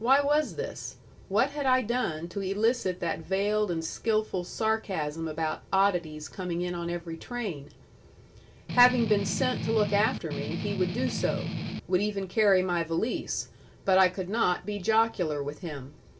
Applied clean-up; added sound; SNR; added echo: none; Strum; 4 dB; reverberation time 0.2 s.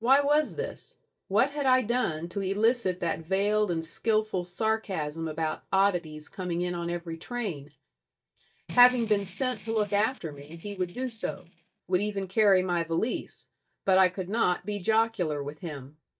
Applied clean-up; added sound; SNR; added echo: neural mask model DeepFilterNet 3.